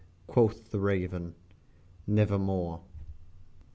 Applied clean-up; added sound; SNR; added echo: none; none; none; none.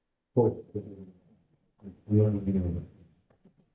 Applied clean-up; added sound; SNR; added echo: neural mask model DeepFilterNet 3.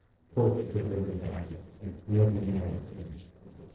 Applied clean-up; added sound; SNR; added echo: neural separator model SepFormer DNS4.